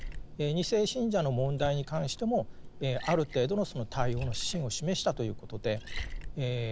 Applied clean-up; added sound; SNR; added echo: none; Liquid; 8 dB; none.